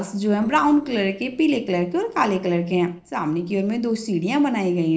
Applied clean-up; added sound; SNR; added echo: neural separator model SepFormer DNS4.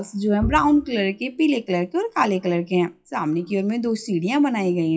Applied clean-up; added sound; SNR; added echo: classical method WPE with log-MMSE.